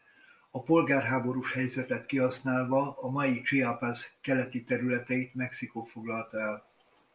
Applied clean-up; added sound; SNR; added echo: none; none; none; none.